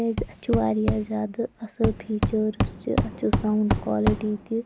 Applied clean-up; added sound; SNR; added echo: none; Hammer; 2 dB; none.